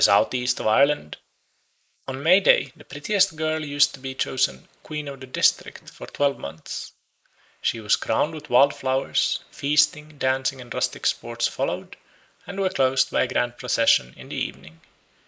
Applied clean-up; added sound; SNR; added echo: neural mask model Resemble Enhance denoiser.